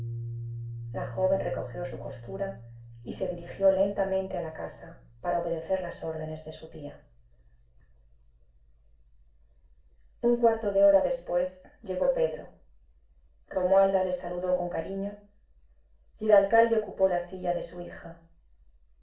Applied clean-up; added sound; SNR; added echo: none; Piano; 17 dB; reverberation time 0.4 s.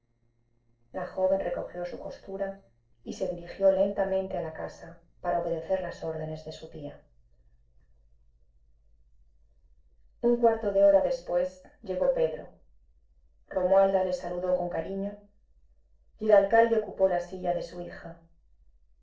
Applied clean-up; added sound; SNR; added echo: neural separator model SepFormer DNS4.